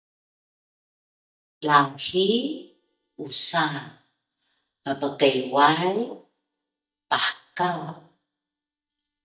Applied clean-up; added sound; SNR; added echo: neural mask model DeepFilterNet 3.